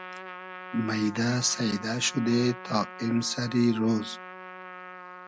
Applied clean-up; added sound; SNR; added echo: none; Trumpet; 14 dB; none.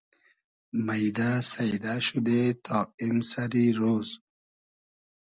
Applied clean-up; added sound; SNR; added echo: none; none; none; none.